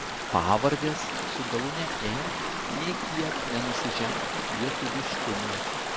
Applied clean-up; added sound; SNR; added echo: none; Stream / Ocean; 0 dB; none.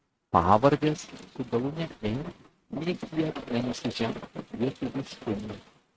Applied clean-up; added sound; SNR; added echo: neural mask model RNNoise.